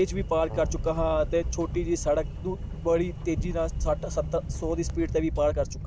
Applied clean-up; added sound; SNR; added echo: none; Engine + Brass instrument; 20 dB; none.